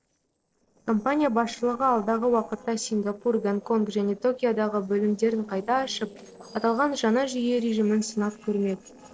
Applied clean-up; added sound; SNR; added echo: neural separator model SepFormer DNS4.